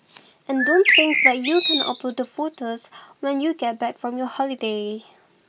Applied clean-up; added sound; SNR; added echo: none; Bird; -3 dB; none.